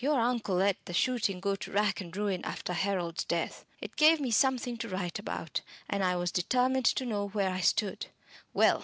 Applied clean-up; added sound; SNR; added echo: none; none; none; none.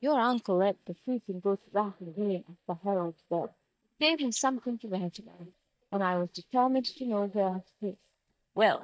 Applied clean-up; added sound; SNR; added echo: neural mask model DeepFilterNet 3.